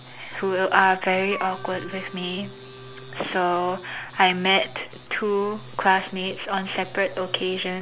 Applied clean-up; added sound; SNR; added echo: none; Wind instrument, woodwind instrument; 17 dB; none.